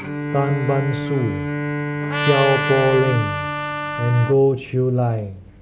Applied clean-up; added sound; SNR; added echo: none; Trumpet + Bowed string instrument; 4 dB; none.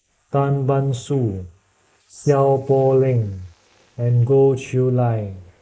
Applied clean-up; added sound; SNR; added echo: neural mask model Resemble Enhance denoiser.